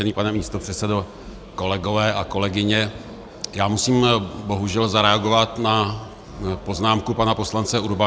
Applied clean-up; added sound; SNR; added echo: none; none; none; none.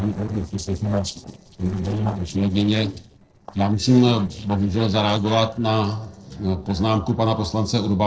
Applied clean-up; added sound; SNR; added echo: neural separator model SepFormer DNS4.